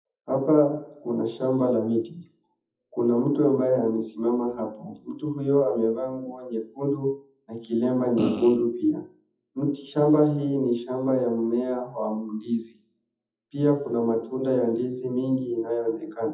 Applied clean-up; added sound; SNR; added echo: classical method WPE with log-MMSE.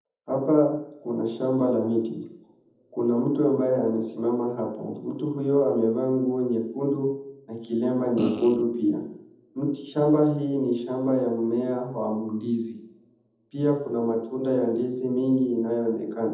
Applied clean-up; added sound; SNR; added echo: none; Fart; 5 dB; reverberation time 0.8 s.